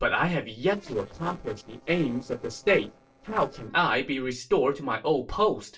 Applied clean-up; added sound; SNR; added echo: neural separator model SepFormer DNS4.